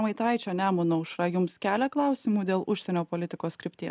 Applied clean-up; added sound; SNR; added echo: none; none; none; none.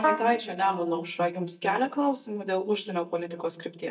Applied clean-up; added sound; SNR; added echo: neural mask model DeepFilterNet 3.